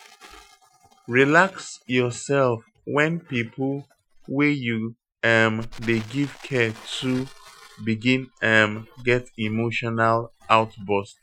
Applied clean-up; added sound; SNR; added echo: classical method Wiener filter.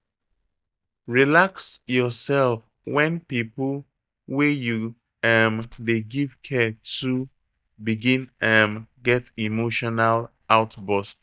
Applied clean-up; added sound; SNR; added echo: neural mask model DeepFilterNet 3.